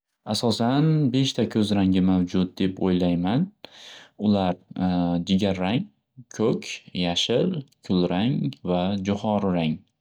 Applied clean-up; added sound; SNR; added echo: none; none; none; none.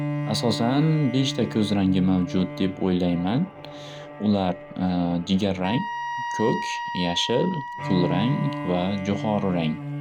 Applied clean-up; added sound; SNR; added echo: none; Bowed string instrument + Wind instrument, woodwind instrument; 8 dB; none.